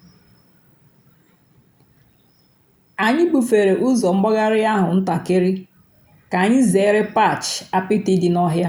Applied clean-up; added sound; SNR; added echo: none; none; none; none.